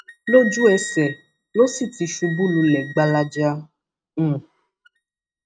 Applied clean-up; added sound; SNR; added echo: neural mask model RNNoise.